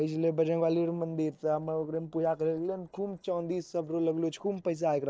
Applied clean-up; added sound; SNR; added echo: neural separator model SepFormer DNS4.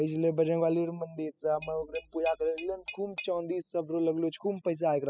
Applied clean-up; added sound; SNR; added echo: classical method spectral subtraction.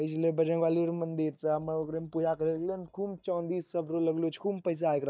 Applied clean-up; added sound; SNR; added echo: neural mask model DeepFilterNet 3.